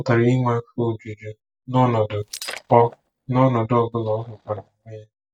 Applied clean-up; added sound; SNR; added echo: neural mask model DeepFilterNet 3.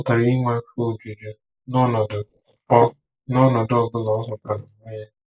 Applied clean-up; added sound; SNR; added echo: neural mask model Resemble Enhance denoiser.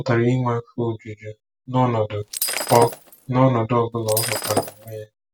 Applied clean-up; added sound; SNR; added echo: none; Shatter; 5 dB; none.